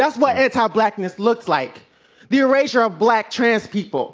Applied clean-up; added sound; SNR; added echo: none; none; none; none.